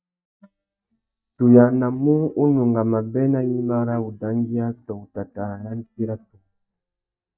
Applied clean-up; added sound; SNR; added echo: neural mask model DeepFilterNet 3.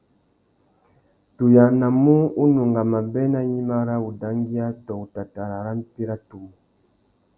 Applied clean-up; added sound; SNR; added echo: none; none; none; none.